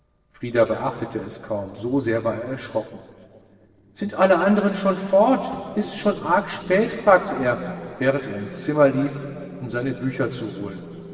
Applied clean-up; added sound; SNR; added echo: neural separator model SepFormer DNS4.